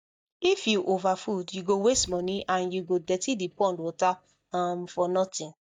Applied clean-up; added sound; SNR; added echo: neural mask model DeepFilterNet 3.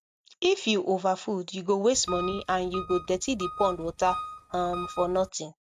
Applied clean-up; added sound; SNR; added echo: neural mask model RNNoise.